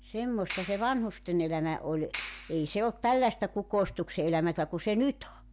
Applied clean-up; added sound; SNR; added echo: none; Clapping; 15 dB; none.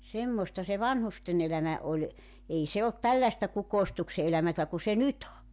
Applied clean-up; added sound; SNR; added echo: none; none; none; none.